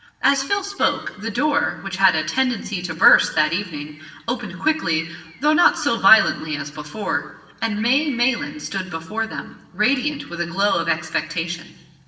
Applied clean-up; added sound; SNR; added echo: neural separator model SepFormer DNS4.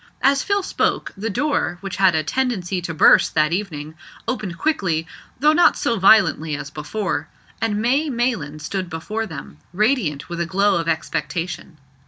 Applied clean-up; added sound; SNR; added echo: none; none; none; none.